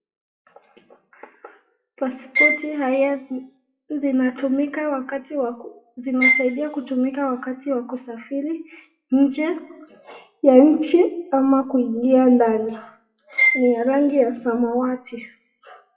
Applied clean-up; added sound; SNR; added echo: classical method WPE with log-MMSE.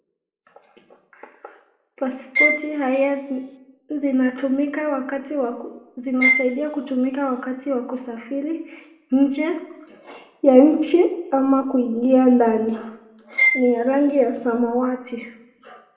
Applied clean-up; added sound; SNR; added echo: none; Bowed string instrument; 2 dB; reverberation time 0.7 s.